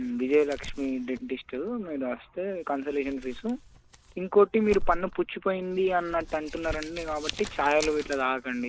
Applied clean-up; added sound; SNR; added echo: none; Crumpling, crinkling; 11 dB; none.